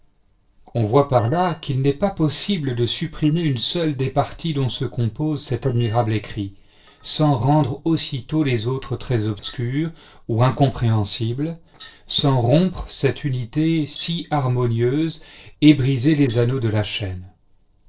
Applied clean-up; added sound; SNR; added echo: neural separator model SepFormer DNS4.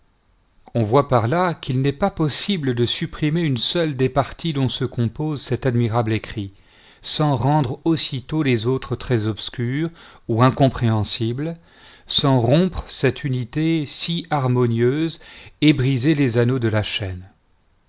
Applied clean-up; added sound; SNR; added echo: none; none; none; none.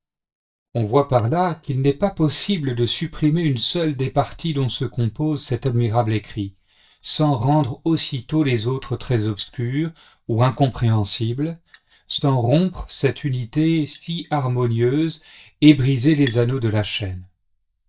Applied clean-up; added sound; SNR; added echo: neural mask model DeepFilterNet 3.